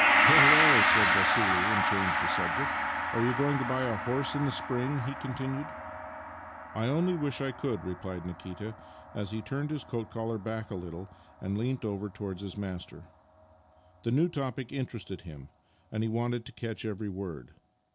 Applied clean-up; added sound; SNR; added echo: none; Gong; -2 dB; none.